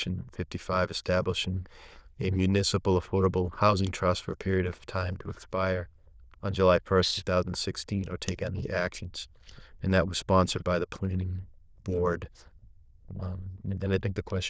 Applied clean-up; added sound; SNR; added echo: neural diffusion model UNIVERSE++.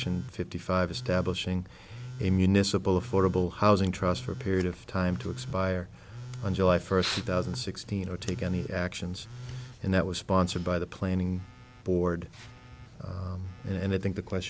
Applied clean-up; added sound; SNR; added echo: none; Telephone; 15 dB; none.